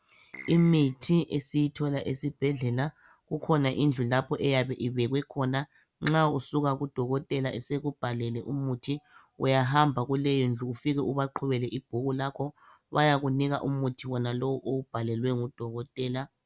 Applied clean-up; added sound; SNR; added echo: none; Keyboard (musical); 17 dB; none.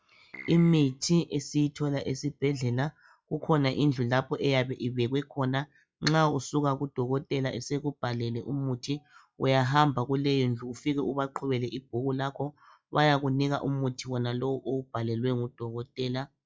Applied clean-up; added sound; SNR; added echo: classical method log-MMSE.